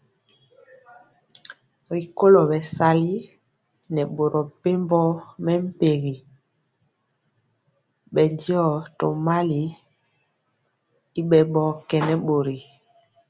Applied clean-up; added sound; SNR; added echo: none; none; none; none.